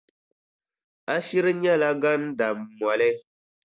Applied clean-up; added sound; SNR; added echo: none; none; none; none.